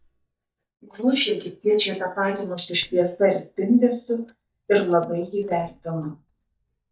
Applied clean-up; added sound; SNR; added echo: neural mask model DeepFilterNet 3.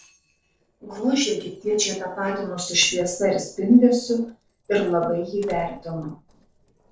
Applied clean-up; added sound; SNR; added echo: neural separator model SepFormer DNS4.